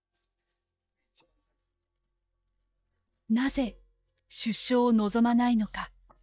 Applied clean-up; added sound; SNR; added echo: neural mask model DeepFilterNet 3.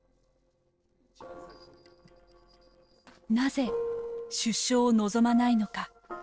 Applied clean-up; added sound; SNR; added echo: neural separator model SepFormer DNS4.